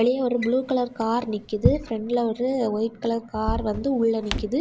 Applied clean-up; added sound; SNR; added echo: none; Drawer open or close; 8 dB; none.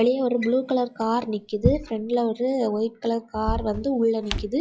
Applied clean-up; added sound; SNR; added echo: classical method log-MMSE.